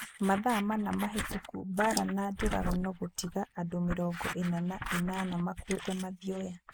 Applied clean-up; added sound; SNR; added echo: neural mask model Resemble Enhance denoiser.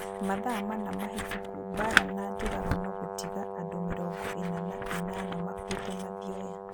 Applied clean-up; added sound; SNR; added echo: none; Scissors + Brass instrument; -2 dB; none.